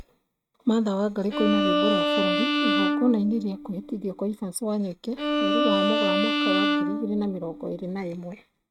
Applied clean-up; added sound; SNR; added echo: neural mask model RNNoise.